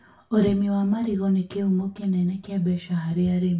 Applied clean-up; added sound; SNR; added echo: none; none; none; reverberation time 0.3 s.